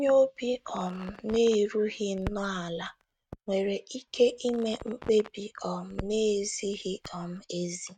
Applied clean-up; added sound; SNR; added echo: neural mask model RNNoise.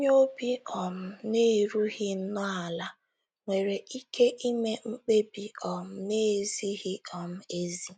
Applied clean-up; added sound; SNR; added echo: none; none; none; none.